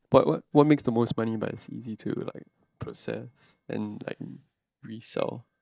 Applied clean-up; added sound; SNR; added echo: neural mask model DeepFilterNet 3.